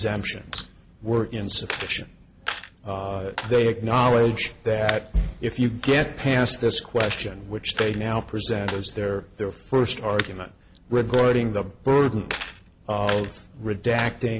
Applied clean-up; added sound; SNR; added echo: none; Coin (dropping); 14 dB; none.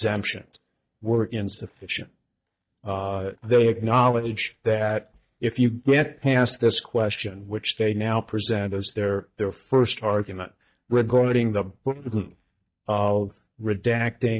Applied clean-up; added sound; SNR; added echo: neural mask model DeepFilterNet 3.